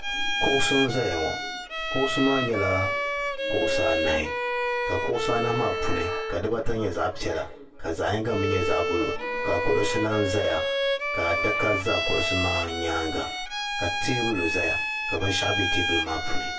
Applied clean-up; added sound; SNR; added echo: none; Bowed string instrument; 1 dB; reverberation time 0.2 s.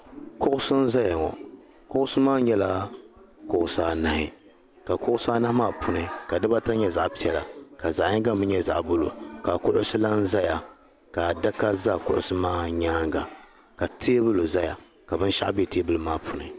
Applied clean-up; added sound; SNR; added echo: none; none; none; none.